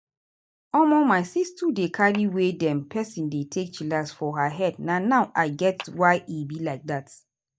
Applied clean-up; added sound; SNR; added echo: neural mask model DeepFilterNet 3.